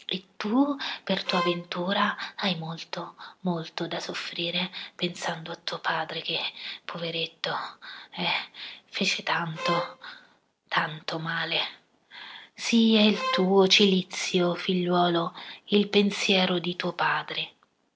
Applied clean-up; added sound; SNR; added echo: none; Bowed string instrument; 6 dB; none.